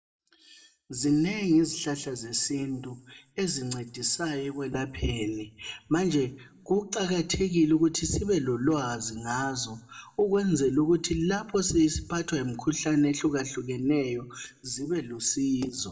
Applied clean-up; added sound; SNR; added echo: none; none; none; reverberation time 0.5 s.